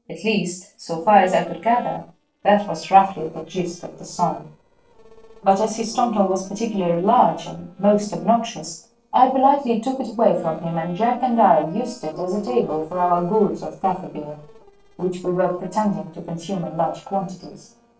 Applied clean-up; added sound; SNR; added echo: neural separator model SepFormer DNS4.